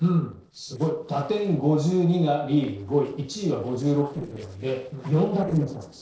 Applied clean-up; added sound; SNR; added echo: neural separator model SepFormer DNS4.